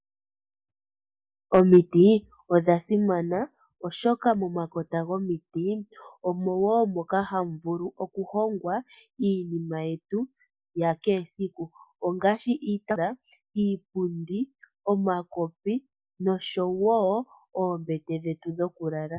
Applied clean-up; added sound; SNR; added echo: none; none; none; none.